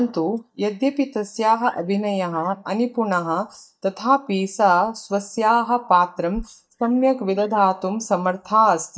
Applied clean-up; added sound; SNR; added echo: neural mask model DeepFilterNet 3.